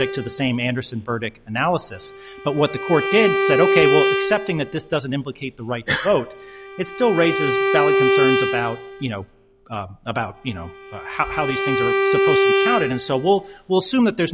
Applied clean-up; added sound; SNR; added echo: none; Bowed string instrument; 0 dB; none.